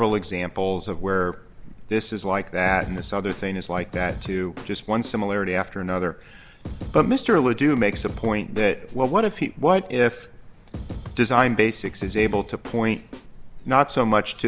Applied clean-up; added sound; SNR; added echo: none; Snare drum / Drum kit; 13 dB; none.